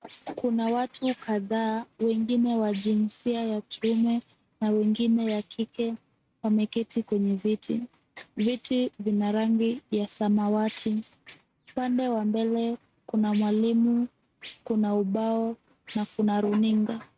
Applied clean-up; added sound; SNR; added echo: neural mask model RNNoise.